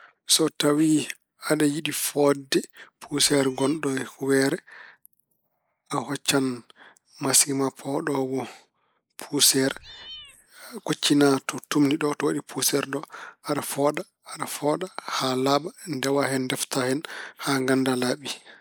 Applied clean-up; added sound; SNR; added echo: neural mask model Resemble Enhance denoiser.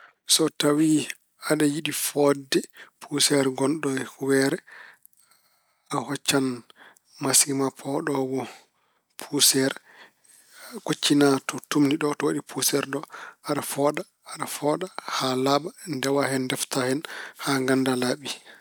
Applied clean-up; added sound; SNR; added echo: none; none; none; none.